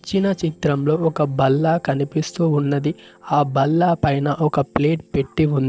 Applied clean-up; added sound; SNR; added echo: neural separator model SepFormer DNS4.